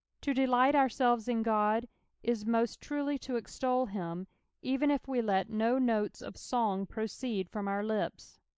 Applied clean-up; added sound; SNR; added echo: neural mask model Resemble Enhance denoiser.